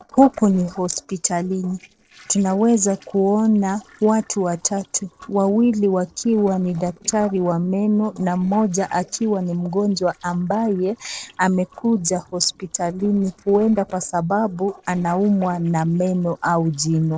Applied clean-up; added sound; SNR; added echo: neural separator model SepFormer DNS4.